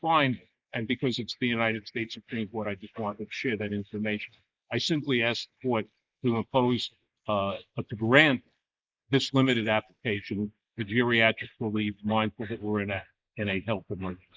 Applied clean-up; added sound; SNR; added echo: neural mask model Resemble Enhance denoiser.